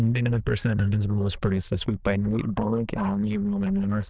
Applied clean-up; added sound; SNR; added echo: neural diffusion model UNIVERSE++.